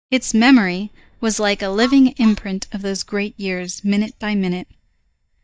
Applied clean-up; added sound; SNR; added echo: neural mask model DeepFilterNet 3.